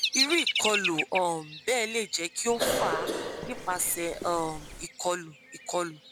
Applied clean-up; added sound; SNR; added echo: none; Cough + Bird vocalization, bird call, bird song; 2 dB; none.